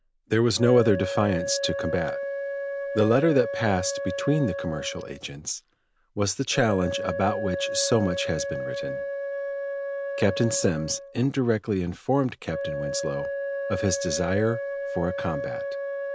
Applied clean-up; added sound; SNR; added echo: none; Wind instrument, woodwind instrument; 5 dB; none.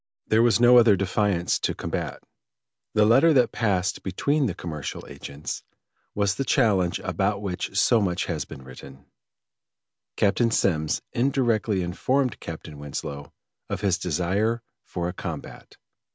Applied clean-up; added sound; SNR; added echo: none; none; none; none.